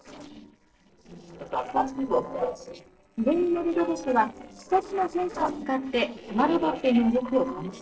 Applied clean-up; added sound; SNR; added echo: neural separator model SepFormer DNS4.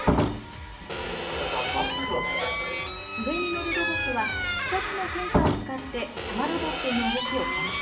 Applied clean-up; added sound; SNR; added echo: none; Squeak / Slam; -3 dB; reverberation time 0.6 s.